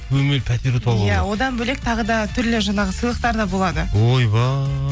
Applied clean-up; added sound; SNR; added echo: none; none; none; none.